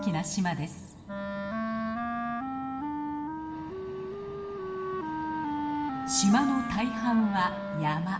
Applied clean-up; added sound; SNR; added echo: none; Wind instrument, woodwind instrument; 2 dB; reverberation time 0.8 s.